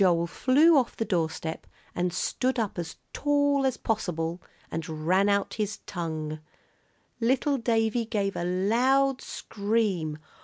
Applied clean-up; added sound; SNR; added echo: none; none; none; none.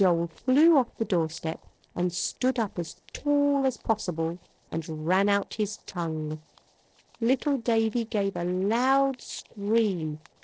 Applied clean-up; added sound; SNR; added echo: neural separator model SepFormer DNS4.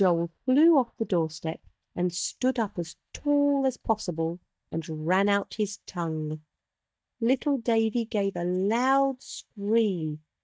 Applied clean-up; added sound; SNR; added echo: neural mask model DeepFilterNet 3.